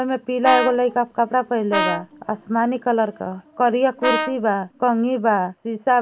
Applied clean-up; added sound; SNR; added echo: none; Brass instrument; 5 dB; none.